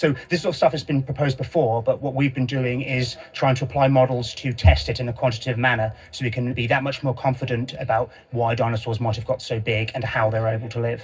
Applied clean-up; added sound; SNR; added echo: none; none; none; reverberation time 0.4 s.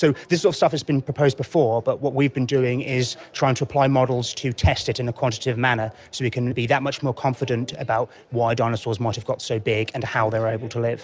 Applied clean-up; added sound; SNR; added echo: none; none; none; none.